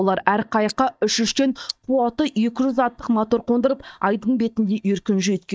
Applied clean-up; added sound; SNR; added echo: neural mask model DeepFilterNet 3.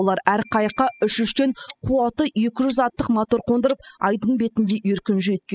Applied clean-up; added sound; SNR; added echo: classical method spectral subtraction.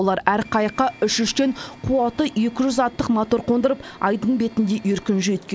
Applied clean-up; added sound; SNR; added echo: none; none; none; none.